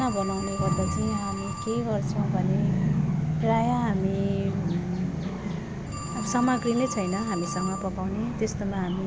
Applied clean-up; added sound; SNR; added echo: none; Telephone; 13 dB; none.